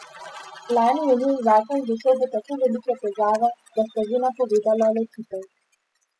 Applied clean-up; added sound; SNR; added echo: classical method spectral subtraction.